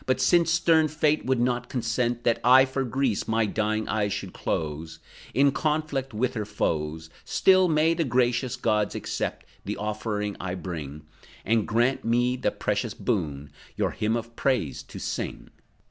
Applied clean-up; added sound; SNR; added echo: none; none; none; none.